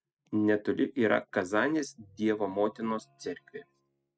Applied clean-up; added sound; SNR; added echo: classical method spectral subtraction.